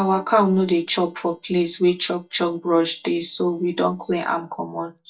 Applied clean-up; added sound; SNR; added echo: neural mask model DeepFilterNet 3.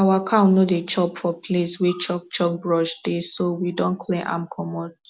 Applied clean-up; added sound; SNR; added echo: none; none; none; none.